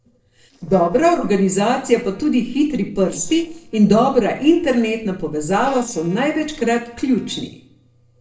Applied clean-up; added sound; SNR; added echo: neural separator model SepFormer DNS4.